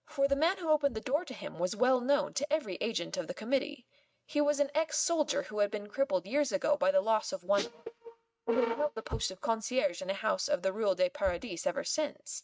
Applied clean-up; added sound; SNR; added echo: neural mask model RNNoise.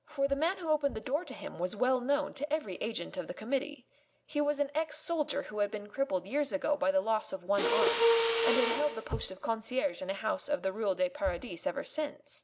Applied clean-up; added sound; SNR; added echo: none; Mechanisms; -1 dB; none.